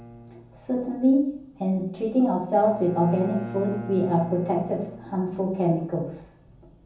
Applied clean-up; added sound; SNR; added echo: none; Bowed string instrument; 16 dB; reverberation time 0.7 s.